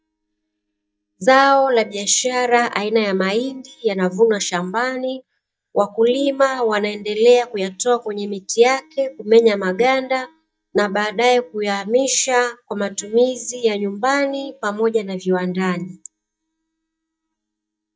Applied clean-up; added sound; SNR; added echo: neural mask model DeepFilterNet 3.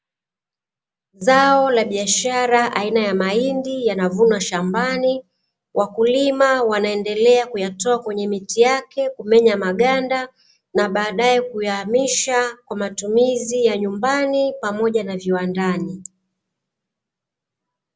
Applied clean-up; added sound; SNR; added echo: none; none; none; none.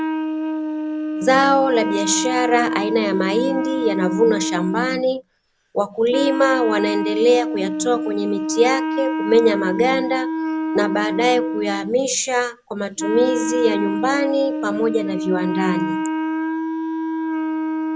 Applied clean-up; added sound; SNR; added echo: none; Wind instrument, woodwind instrument; 3 dB; none.